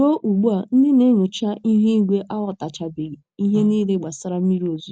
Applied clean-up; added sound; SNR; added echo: none; none; none; none.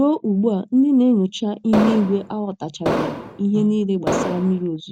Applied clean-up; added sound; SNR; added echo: none; Explosion; 4 dB; none.